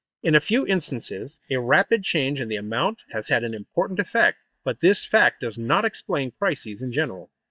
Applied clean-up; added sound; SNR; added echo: neural mask model DeepFilterNet 3.